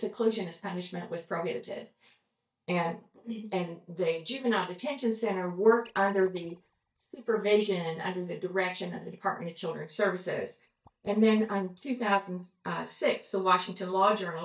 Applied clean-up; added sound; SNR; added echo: neural mask model DeepFilterNet 3.